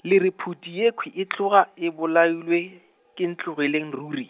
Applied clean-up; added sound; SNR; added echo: none; none; none; none.